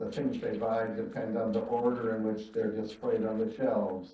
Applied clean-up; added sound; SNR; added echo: neural separator model SepFormer DNS4.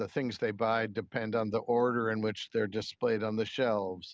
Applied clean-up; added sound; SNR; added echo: none; none; none; none.